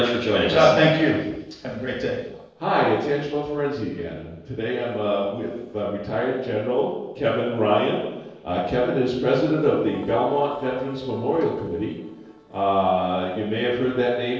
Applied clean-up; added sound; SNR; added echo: neural separator model SepFormer DNS4.